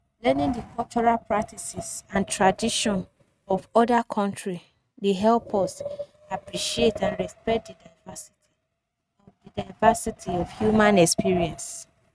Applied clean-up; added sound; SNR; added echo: neural mask model RNNoise.